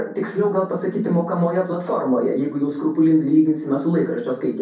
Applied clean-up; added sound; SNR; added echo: none; none; none; reverberation time 0.6 s.